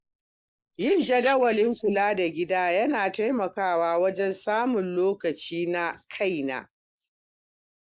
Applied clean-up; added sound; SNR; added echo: neural mask model Resemble Enhance denoiser.